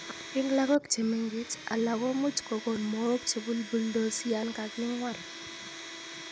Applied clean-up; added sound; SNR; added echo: none; Domestic sounds, home sounds; 13 dB; none.